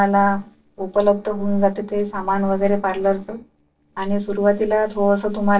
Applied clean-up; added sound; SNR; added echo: neural separator model SepFormer DNS4.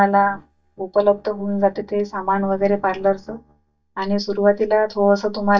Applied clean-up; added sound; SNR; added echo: neural mask model DeepFilterNet 3.